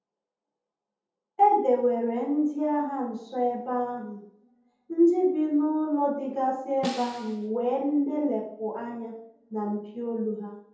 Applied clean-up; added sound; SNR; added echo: none; Snare drum; 11 dB; reverberation time 0.7 s.